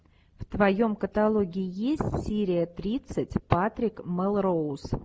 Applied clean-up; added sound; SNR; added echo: none; none; none; none.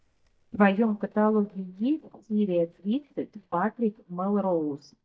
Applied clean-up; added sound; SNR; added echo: neural mask model DeepFilterNet 3.